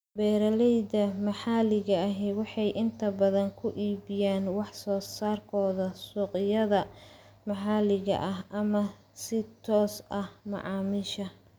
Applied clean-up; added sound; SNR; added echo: none; none; none; none.